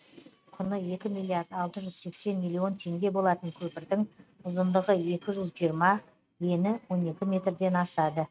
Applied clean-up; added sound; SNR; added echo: neural mask model RNNoise.